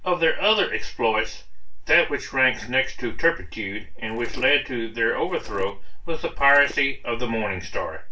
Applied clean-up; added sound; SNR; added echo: none; Skateboard; 20 dB; reverberation time 0.2 s.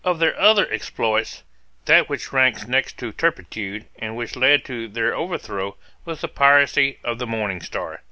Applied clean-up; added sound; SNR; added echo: none; none; none; none.